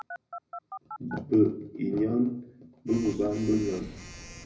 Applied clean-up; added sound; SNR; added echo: none; Telephone; 16 dB; reverberation time 0.4 s.